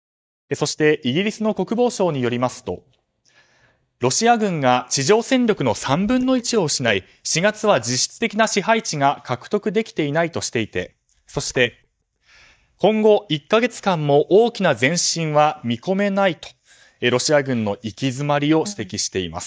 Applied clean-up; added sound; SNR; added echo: neural mask model DeepFilterNet 3.